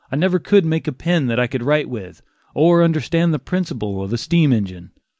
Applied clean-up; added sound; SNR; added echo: none; none; none; none.